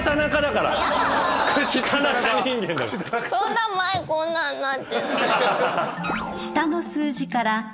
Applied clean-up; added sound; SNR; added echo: none; none; none; none.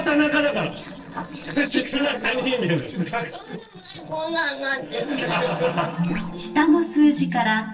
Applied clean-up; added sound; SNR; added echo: neural separator model SepFormer DNS4.